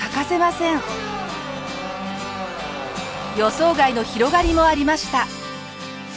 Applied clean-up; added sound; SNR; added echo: none; Squeak; 10 dB; none.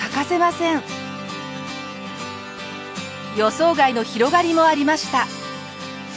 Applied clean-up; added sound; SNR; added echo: none; none; none; none.